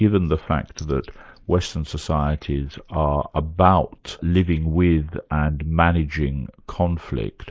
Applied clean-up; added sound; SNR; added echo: neural mask model Resemble Enhance denoiser.